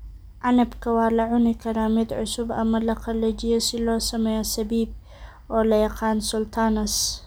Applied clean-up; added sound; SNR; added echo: none; none; none; none.